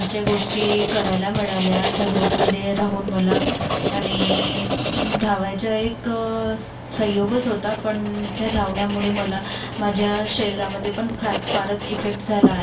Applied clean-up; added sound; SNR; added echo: none; Writing; 2 dB; reverberation time 0.2 s.